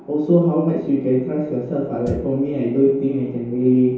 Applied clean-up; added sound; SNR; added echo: none; Thump, thud; 15 dB; reverberation time 0.8 s.